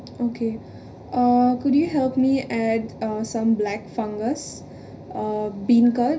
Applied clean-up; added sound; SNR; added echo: none; none; none; reverberation time 0.5 s.